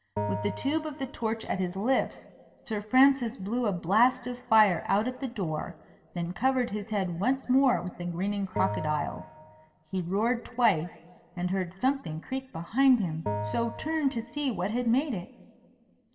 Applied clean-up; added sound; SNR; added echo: none; Bell; 10 dB; reverberation time 1.4 s.